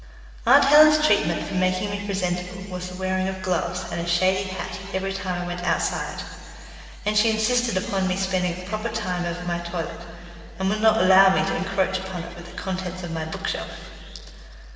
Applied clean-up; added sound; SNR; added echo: none; none; none; reverberation time 2.9 s.